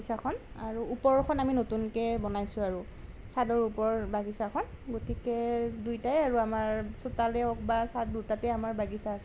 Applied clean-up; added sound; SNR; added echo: none; none; none; none.